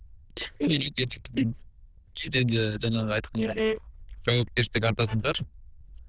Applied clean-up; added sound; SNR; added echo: neural diffusion model UNIVERSE++.